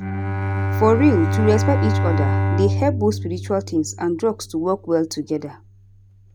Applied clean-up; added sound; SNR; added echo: none; Bowed string instrument; 1 dB; none.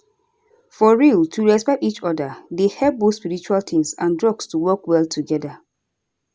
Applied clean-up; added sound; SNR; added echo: none; none; none; none.